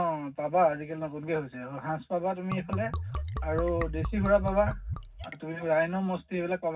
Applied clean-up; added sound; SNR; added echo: none; Liquid; 4 dB; reverberation time 0.4 s.